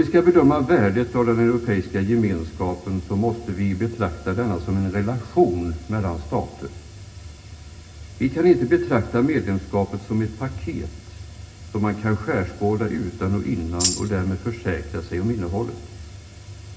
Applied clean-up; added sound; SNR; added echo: none; Tambourine; 3 dB; reverberation time 0.4 s.